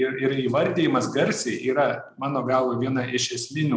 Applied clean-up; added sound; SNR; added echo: none; none; none; none.